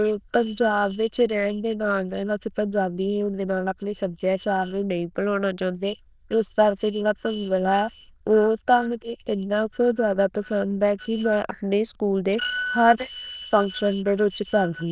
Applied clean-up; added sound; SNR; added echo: neural diffusion model UNIVERSE++.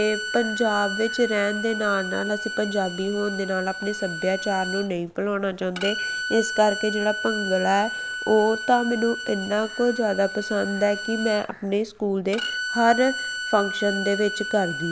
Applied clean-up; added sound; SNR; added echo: none; Bowed string instrument; 7 dB; none.